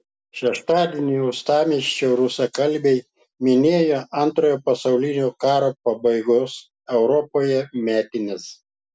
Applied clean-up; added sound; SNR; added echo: none; none; none; none.